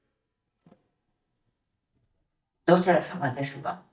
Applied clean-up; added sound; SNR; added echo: neural mask model DeepFilterNet 3.